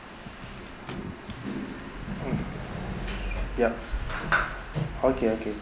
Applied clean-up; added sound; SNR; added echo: none; Sliding door; 1 dB; none.